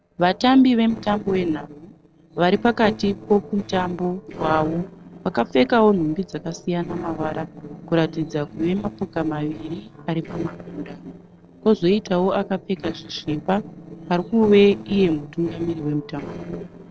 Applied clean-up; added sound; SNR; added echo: neural separator model SepFormer DNS4.